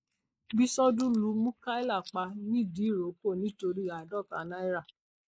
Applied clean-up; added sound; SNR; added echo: neural mask model Resemble Enhance denoiser.